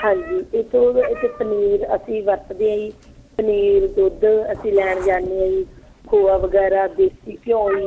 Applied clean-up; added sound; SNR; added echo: none; Meow; 18 dB; none.